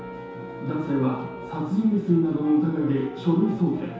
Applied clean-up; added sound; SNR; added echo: none; Brass instrument; 17 dB; reverberation time 0.8 s.